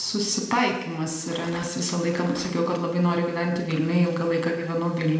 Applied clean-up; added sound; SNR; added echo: none; Rattle; 19 dB; reverberation time 1.0 s.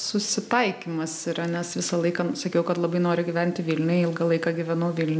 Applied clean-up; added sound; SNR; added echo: none; none; none; none.